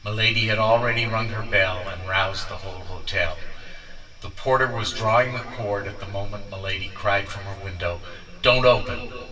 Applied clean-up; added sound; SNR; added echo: none; none; none; reverberation time 2.5 s.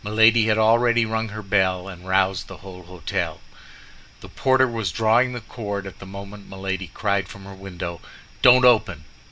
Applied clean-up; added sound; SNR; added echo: none; none; none; none.